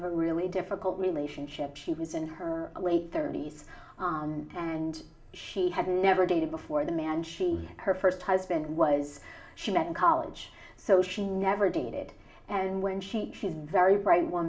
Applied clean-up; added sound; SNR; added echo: none; none; none; reverberation time 0.4 s.